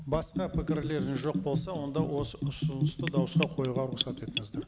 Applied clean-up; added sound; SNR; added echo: none; Bathtub (filling or washing) / Gurgling; -1 dB; none.